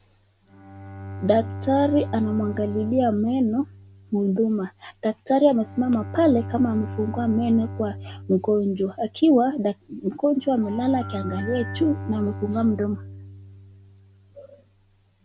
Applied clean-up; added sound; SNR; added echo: none; Telephone + Bowed string instrument; 12 dB; none.